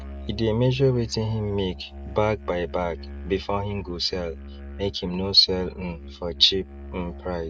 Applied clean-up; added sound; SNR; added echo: neural mask model RNNoise.